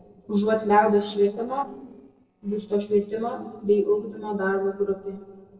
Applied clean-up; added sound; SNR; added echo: neural separator model SepFormer DNS4.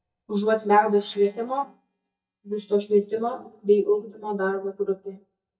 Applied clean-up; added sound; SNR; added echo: neural mask model DeepFilterNet 3.